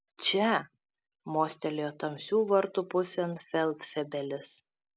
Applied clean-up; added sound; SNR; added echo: none; none; none; none.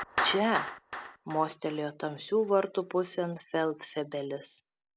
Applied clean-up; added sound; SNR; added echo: none; Clapping; 9 dB; none.